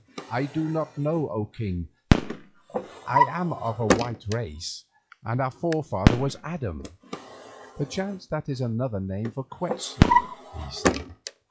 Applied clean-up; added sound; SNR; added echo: classical method log-MMSE.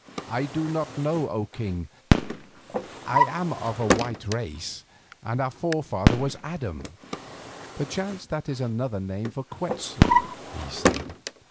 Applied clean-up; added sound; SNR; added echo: none; Fireworks + Drawer open or close; -2 dB; none.